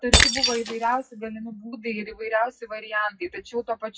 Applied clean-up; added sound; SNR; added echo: classical method WPE with log-MMSE.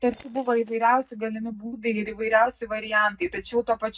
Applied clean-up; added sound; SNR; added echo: neural mask model DeepFilterNet 3.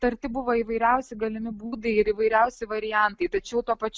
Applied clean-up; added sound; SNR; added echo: none; none; none; none.